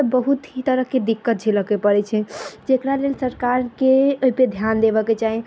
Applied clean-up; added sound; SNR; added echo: none; none; none; none.